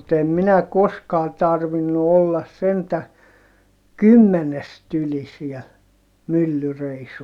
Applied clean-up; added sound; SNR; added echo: none; none; none; none.